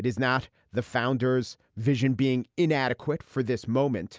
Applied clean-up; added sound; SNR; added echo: none; none; none; none.